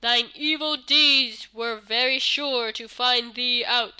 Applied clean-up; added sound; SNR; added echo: none; none; none; none.